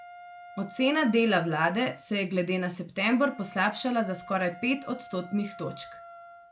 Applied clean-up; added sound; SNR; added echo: none; Wind instrument, woodwind instrument; 19 dB; none.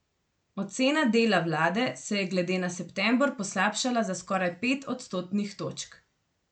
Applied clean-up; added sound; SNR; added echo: none; none; none; none.